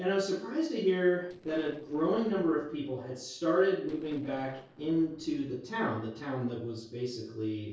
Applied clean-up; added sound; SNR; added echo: neural separator model SepFormer DNS4.